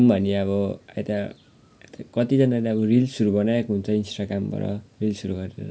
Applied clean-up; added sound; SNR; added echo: none; none; none; none.